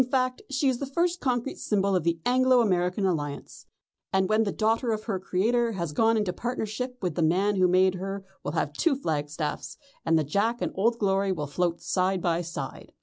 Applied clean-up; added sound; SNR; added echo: none; none; none; none.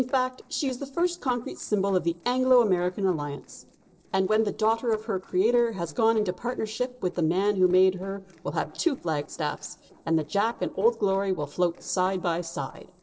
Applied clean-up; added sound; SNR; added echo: neural separator model SepFormer DNS4.